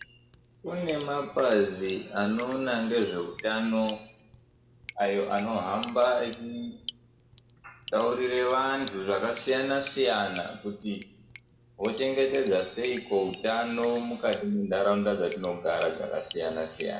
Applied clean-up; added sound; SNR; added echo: none; Drip; 19 dB; reverberation time 0.6 s.